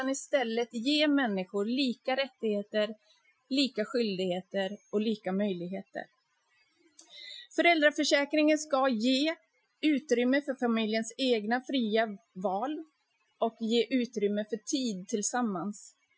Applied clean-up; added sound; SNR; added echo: classical method Wiener filter.